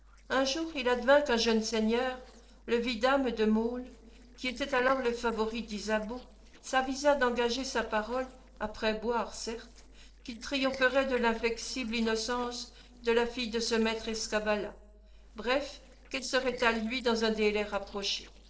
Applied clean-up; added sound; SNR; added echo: neural separator model SepFormer DNS4.